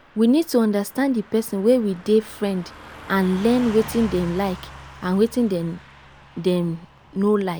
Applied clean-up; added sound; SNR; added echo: none; Car passing by / Truck; 18 dB; none.